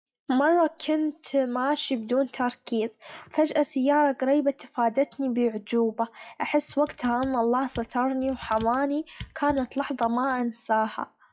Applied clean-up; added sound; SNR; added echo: classical method WPE with log-MMSE.